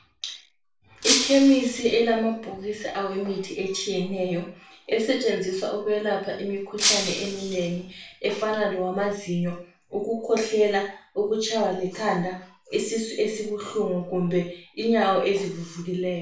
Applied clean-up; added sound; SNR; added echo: none; Shatter; 3 dB; reverberation time 0.4 s.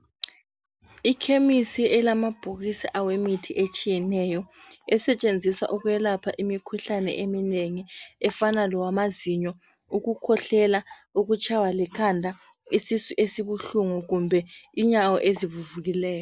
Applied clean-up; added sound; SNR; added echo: none; none; none; none.